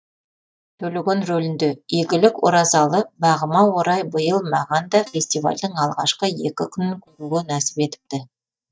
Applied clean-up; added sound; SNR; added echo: neural mask model DeepFilterNet 3.